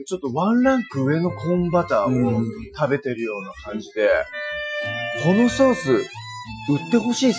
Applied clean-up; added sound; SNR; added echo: classical method Wiener filter.